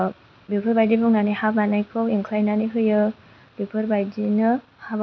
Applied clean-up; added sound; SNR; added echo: none; none; none; none.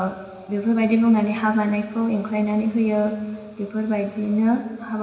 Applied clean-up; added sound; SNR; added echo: none; none; none; reverberation time 2.0 s.